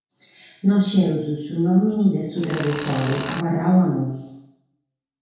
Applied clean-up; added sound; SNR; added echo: none; Tools; 9 dB; reverberation time 0.6 s.